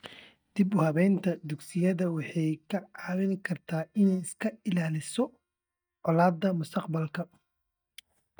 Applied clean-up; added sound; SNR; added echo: neural mask model DeepFilterNet 3.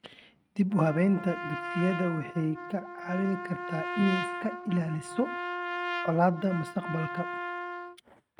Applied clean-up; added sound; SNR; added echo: neural mask model RNNoise.